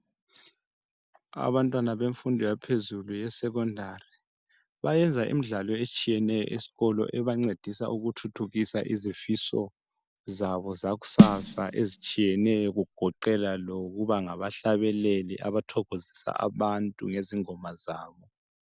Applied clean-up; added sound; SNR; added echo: none; Snare drum; -4 dB; none.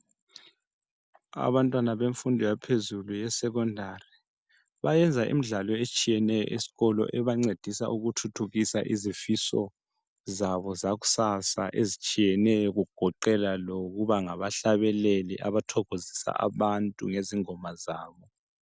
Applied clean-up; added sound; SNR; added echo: none; none; none; none.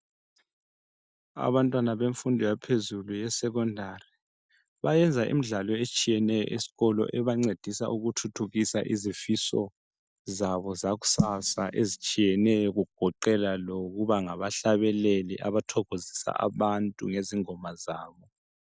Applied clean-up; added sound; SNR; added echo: neural mask model DeepFilterNet 3.